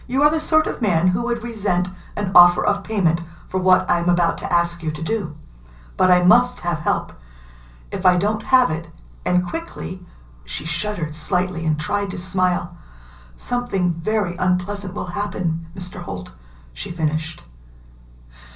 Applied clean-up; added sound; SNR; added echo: none; none; none; reverberation time 0.5 s.